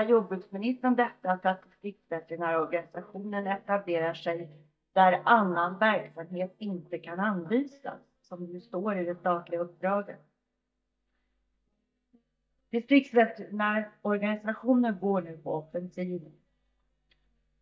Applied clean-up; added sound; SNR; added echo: neural mask model DeepFilterNet 3.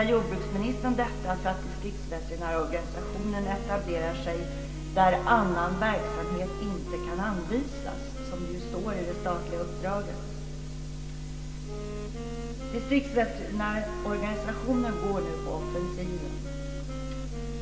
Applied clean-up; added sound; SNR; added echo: none; Wind instrument, woodwind instrument; 11 dB; reverberation time 2.1 s.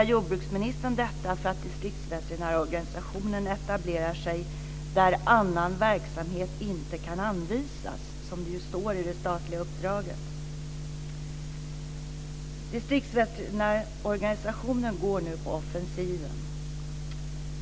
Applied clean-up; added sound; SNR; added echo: none; none; none; none.